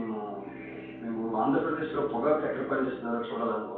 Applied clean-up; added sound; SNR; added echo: none; Bowed string instrument; 13 dB; reverberation time 0.5 s.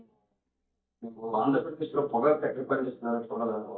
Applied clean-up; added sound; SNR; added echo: neural mask model DeepFilterNet 3.